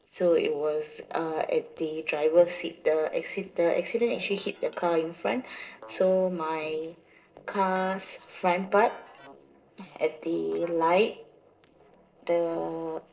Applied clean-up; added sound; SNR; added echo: neural separator model SepFormer DNS4.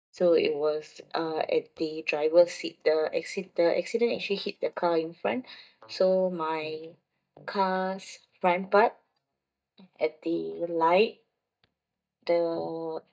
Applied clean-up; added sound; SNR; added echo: neural mask model DeepFilterNet 3.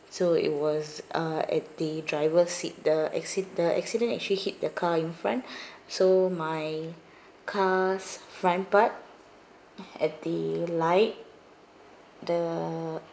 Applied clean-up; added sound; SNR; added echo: none; none; none; none.